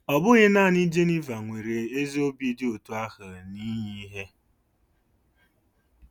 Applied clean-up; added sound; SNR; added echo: none; none; none; none.